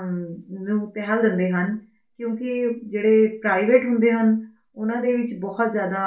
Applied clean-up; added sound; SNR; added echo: none; none; none; reverberation time 0.2 s.